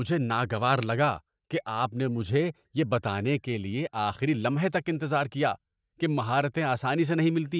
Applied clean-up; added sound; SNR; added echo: neural mask model DeepFilterNet 3.